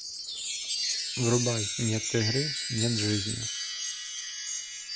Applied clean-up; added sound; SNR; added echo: none; Chime; 1 dB; none.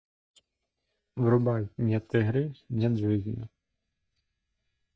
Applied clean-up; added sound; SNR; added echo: neural mask model DeepFilterNet 3.